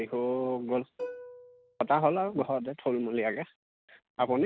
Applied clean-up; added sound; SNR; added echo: neural mask model RNNoise.